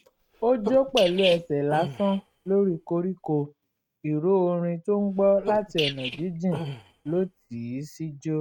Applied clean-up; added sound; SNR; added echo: neural mask model RNNoise.